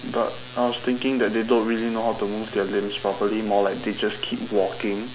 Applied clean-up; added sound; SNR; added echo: none; none; none; none.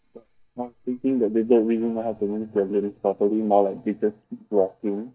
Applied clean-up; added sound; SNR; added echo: neural mask model DeepFilterNet 3.